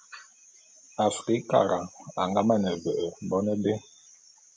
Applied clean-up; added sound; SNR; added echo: none; none; none; none.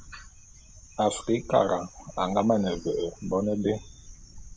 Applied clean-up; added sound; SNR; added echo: none; Traffic noise, roadway noise / Bus; 19 dB; none.